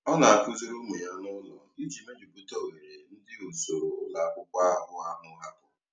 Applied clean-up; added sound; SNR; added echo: none; none; none; none.